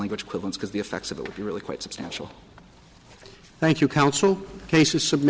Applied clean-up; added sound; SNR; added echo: none; none; none; none.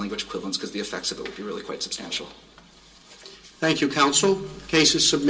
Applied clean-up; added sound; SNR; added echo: none; none; none; reverberation time 0.2 s.